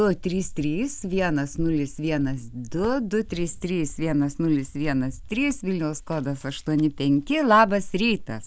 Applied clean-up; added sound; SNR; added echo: none; Cricket; 11 dB; none.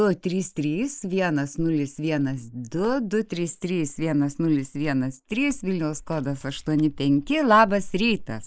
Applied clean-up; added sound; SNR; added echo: neural mask model Resemble Enhance denoiser.